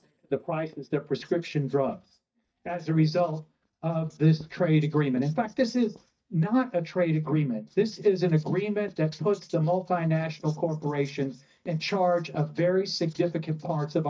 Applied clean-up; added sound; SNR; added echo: neural mask model DeepFilterNet 3.